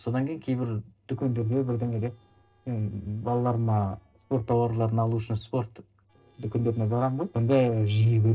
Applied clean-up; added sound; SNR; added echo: neural separator model SepFormer DNS4.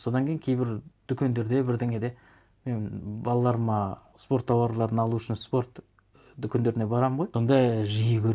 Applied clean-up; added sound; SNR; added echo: none; none; none; none.